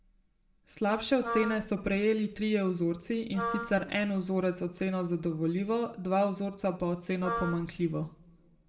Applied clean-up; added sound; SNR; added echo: none; Wind instrument, woodwind instrument; 7 dB; reverberation time 0.5 s.